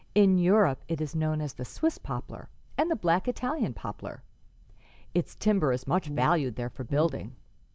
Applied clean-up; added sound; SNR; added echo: none; Brass instrument; 10 dB; none.